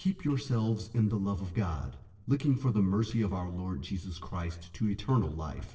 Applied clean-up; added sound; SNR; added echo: neural separator model SepFormer DNS4.